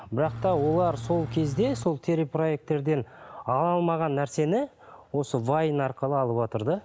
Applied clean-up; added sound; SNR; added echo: none; Engine / Truck; 9 dB; none.